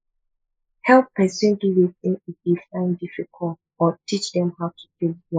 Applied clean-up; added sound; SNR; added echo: neural mask model Resemble Enhance denoiser.